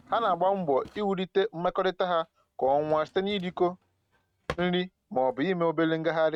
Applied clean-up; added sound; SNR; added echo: neural mask model RNNoise.